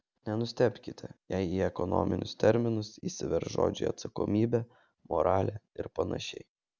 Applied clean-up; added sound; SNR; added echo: none; none; none; none.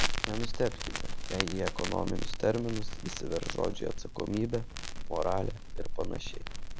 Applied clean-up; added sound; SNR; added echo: none; Crackle; -2 dB; none.